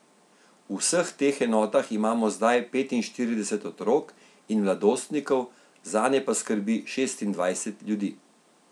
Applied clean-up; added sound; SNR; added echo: none; none; none; none.